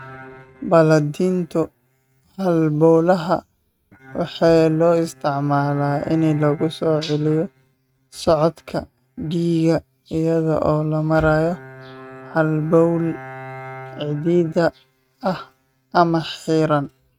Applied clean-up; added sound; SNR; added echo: neural mask model RNNoise.